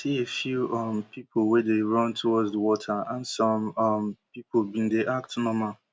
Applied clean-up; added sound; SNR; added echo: none; none; none; none.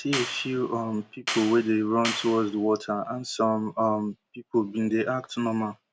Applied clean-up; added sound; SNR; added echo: none; Clapping; 8 dB; none.